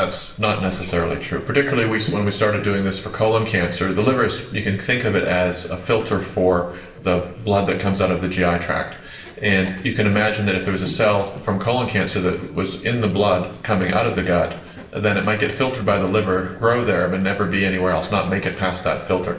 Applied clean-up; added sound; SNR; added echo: neural separator model SepFormer DNS4.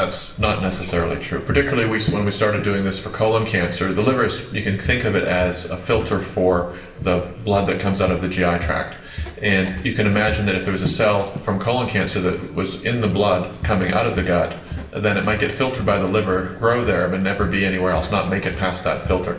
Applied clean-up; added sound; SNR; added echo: none; Walk, footsteps; 13 dB; reverberation time 1.1 s.